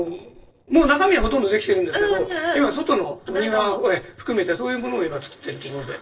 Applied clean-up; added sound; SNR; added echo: neural separator model SepFormer DNS4.